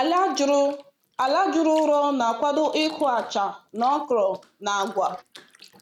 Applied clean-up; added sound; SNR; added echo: neural mask model RNNoise.